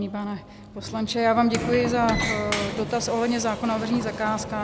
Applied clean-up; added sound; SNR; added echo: none; Sliding door; 7 dB; none.